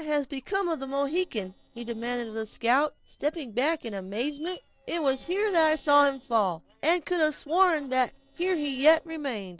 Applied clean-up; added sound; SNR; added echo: neural separator model SepFormer DNS4.